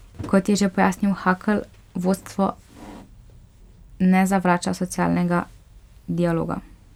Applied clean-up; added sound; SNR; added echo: none; none; none; none.